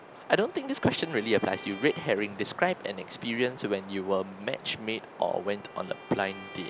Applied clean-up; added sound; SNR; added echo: none; Bowed string instrument + Wind; 15 dB; none.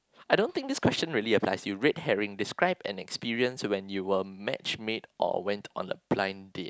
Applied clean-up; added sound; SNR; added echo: none; none; none; none.